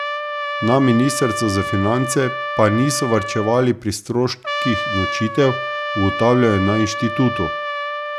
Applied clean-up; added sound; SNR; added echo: none; Trumpet; 6 dB; none.